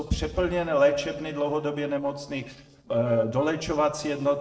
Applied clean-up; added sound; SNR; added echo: neural separator model SepFormer DNS4.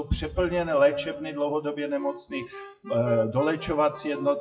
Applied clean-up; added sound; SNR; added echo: classical method WPE with log-MMSE.